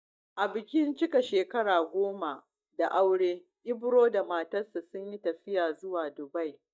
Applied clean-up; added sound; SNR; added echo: neural mask model DeepFilterNet 3.